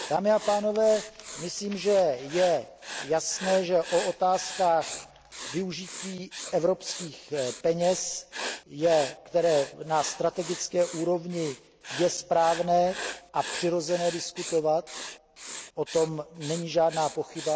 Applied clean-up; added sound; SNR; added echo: none; Writing; 13 dB; none.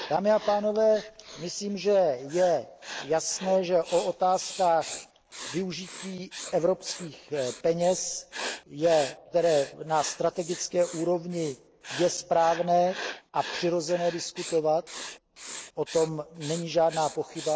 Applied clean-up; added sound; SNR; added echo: neural mask model Resemble Enhance denoiser.